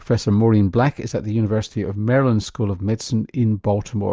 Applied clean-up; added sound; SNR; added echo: none; none; none; none.